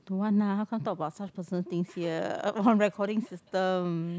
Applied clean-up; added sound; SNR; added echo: none; none; none; none.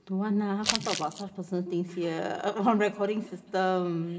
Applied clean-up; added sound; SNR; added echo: none; Crumpling, crinkling; 3 dB; reverberation time 0.8 s.